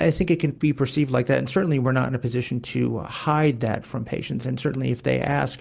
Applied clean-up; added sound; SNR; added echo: none; none; none; none.